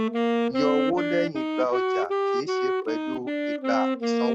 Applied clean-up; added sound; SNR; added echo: neural mask model RNNoise.